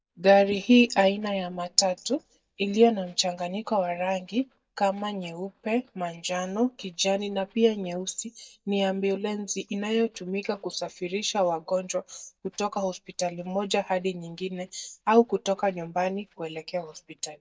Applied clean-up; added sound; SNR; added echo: neural mask model DeepFilterNet 3.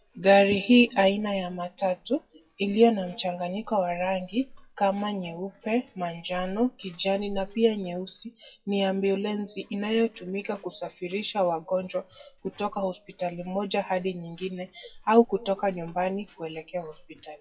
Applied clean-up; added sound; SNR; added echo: classical method WPE with log-MMSE.